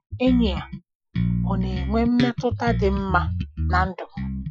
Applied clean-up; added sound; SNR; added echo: classical method Wiener filter.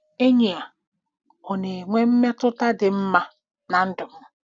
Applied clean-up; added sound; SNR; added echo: none; none; none; none.